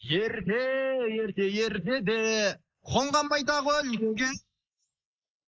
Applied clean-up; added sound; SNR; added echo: neural mask model Resemble Enhance denoiser.